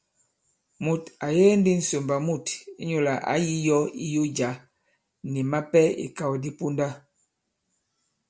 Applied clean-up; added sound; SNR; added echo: none; none; none; none.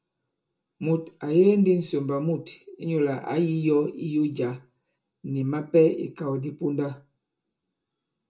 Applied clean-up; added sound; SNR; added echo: none; none; none; reverberation time 0.2 s.